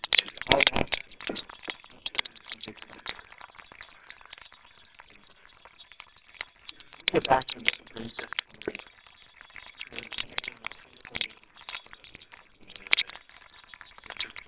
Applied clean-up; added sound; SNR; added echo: neural separator model SepFormer WHAMR!.